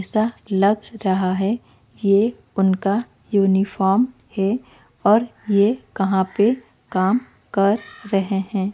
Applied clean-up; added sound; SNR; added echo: none; none; none; none.